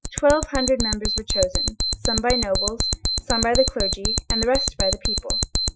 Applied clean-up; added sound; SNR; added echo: classical method Wiener filter.